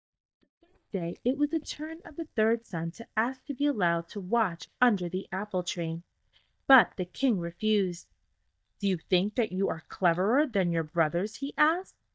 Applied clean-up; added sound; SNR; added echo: neural mask model DeepFilterNet 3.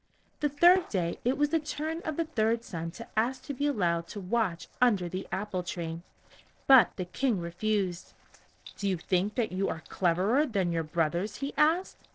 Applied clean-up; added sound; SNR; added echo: neural separator model SepFormer DNS4.